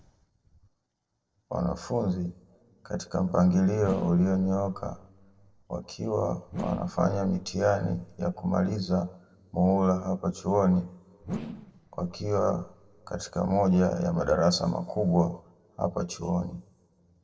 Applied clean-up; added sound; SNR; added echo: neural separator model SepFormer DNS4.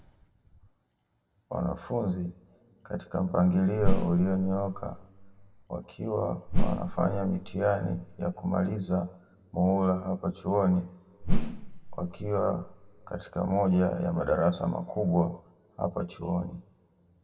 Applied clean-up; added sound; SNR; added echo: none; Whoosh, swoosh, swish; -2 dB; reverberation time 0.9 s.